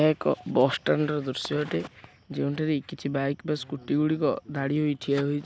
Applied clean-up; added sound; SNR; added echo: none; none; none; none.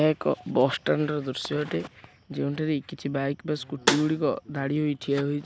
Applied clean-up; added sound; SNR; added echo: none; Snare drum; 0 dB; none.